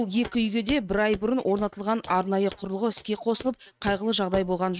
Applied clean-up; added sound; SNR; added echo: neural mask model RNNoise.